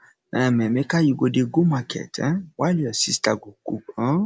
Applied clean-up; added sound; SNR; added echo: none; none; none; none.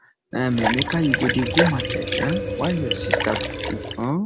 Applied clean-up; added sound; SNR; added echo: none; Liquid; 0 dB; none.